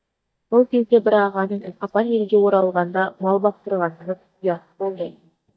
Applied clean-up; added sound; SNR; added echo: neural mask model DeepFilterNet 3.